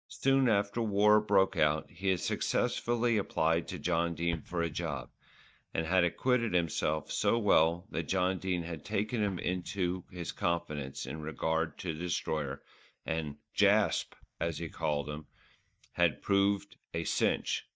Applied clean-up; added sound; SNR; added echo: neural mask model DeepFilterNet 3.